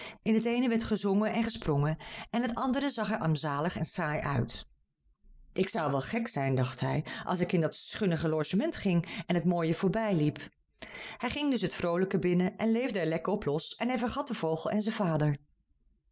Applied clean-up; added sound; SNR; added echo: none; none; none; none.